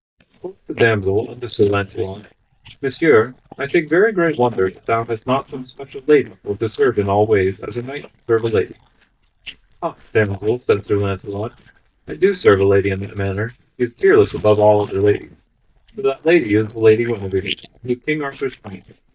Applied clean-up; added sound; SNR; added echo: neural mask model DeepFilterNet 3.